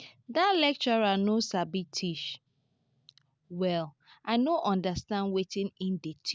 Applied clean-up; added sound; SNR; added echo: none; none; none; none.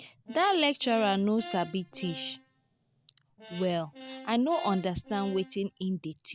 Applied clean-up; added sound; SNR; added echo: none; Brass instrument; 16 dB; none.